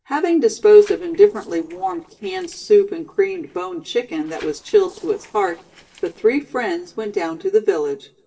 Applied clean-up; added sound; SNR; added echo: neural separator model SepFormer DNS4.